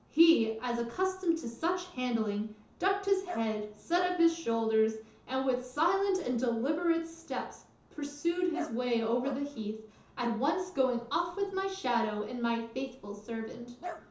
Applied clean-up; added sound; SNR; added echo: none; Dog; 19 dB; reverberation time 0.6 s.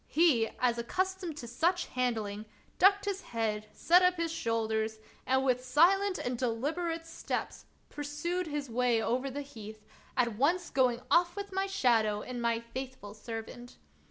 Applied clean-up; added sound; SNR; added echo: none; none; none; none.